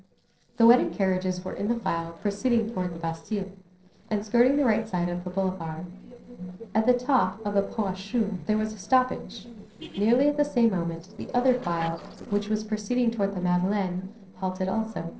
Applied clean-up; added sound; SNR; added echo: neural separator model SepFormer DNS4.